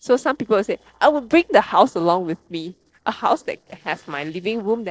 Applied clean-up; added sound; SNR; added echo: neural separator model SepFormer DNS4.